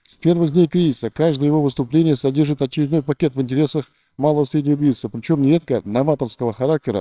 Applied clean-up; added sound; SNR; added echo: neural separator model SepFormer WHAMR!.